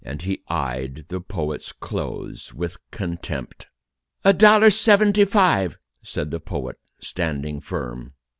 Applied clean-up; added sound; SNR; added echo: none; none; none; none.